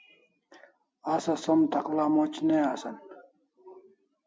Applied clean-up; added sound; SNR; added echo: none; none; none; none.